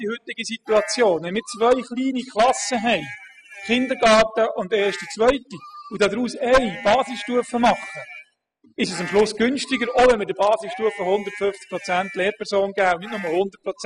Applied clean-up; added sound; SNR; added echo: classical method spectral subtraction.